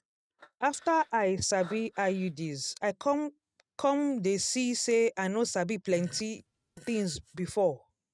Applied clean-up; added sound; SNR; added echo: neural mask model RNNoise.